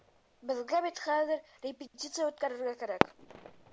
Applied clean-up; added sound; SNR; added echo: none; Fireworks; 4 dB; none.